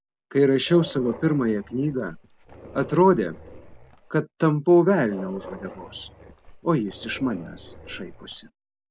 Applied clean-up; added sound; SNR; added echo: none; Dog; 18 dB; none.